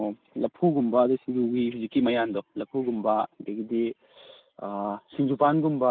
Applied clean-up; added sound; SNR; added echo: none; none; none; none.